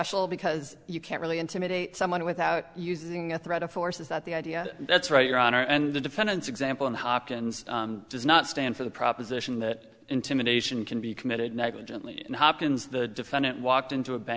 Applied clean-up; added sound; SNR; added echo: none; none; none; none.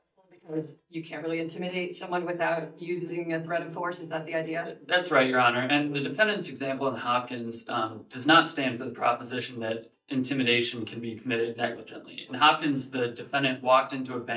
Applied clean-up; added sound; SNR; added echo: neural mask model DeepFilterNet 3.